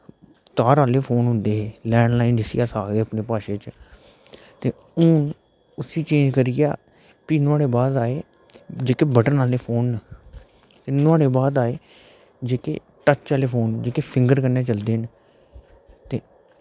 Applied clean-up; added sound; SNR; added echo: none; none; none; none.